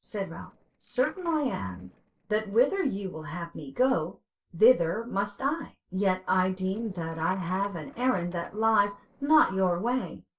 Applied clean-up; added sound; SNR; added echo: neural separator model SepFormer DNS4.